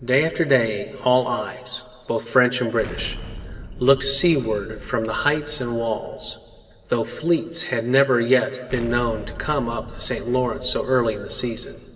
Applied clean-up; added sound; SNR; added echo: none; Explosion; 16 dB; reverberation time 2.0 s.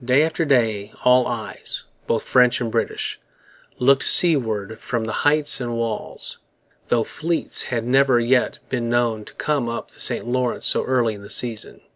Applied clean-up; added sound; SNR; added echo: none; none; none; none.